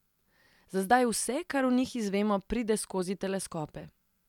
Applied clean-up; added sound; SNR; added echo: none; none; none; none.